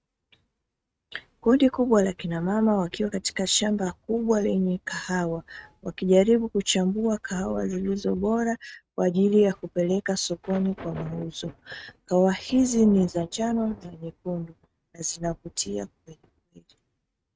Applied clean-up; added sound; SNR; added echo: neural mask model RNNoise.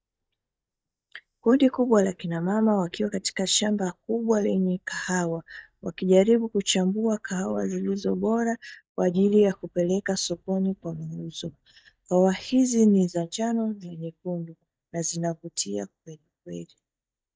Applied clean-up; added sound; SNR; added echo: neural mask model DeepFilterNet 3.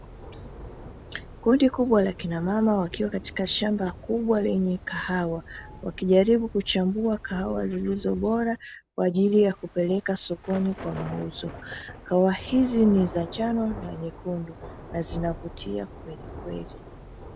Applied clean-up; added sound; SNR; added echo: none; Thunder / Rain; 16 dB; none.